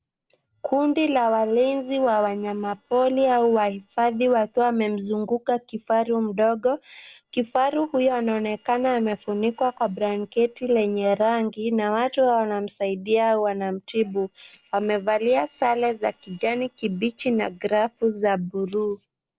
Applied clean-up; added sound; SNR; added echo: neural separator model SepFormer DNS4.